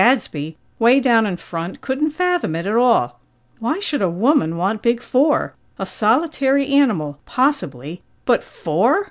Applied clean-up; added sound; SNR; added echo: none; none; none; none.